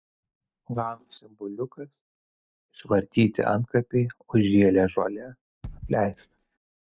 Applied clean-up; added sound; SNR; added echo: neural mask model DeepFilterNet 3.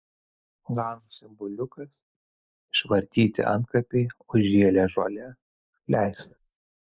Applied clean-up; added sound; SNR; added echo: neural mask model Resemble Enhance denoiser.